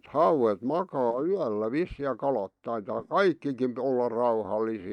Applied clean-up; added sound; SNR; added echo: neural mask model DeepFilterNet 3.